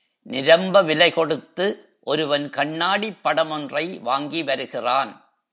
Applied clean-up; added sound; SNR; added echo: none; none; none; none.